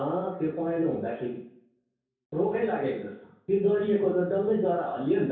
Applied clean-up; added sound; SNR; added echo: none; none; none; reverberation time 0.6 s.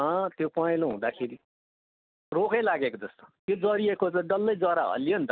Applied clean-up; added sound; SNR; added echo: none; none; none; none.